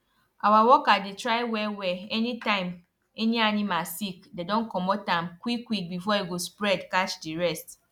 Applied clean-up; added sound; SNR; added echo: none; none; none; none.